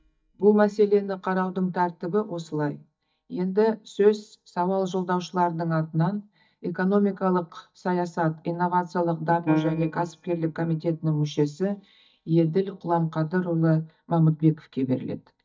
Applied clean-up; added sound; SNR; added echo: neural mask model DeepFilterNet 3.